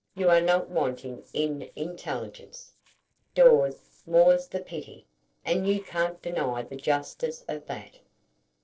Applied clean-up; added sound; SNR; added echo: neural separator model SepFormer DNS4.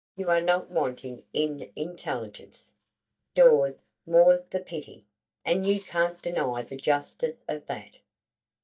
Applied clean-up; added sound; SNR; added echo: neural mask model DeepFilterNet 3.